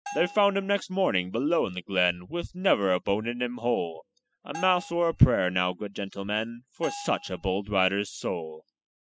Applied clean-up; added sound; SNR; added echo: classical method spectral subtraction.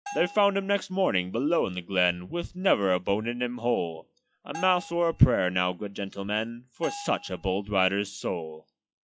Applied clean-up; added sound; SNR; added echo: classical method log-MMSE.